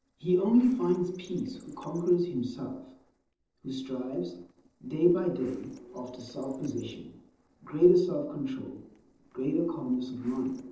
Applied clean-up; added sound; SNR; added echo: neural separator model SepFormer DNS4.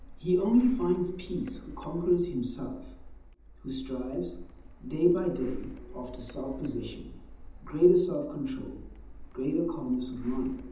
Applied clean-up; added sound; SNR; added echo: none; Printer; 13 dB; reverberation time 0.8 s.